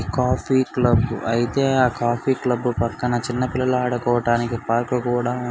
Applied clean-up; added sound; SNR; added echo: none; none; none; none.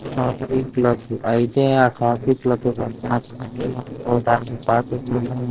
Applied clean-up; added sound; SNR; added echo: neural separator model SepFormer DNS4.